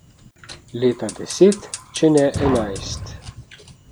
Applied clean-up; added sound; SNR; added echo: none; Fire; 11 dB; none.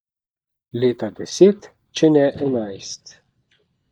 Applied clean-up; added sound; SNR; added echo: neural mask model DeepFilterNet 3.